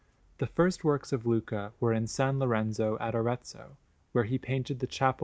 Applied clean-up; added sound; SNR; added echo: none; none; none; none.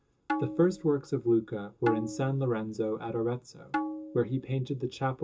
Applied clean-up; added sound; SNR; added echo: none; Tabla; 8 dB; reverberation time 0.2 s.